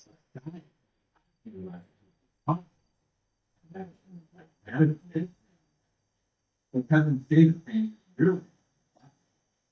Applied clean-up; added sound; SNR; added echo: neural mask model DeepFilterNet 3.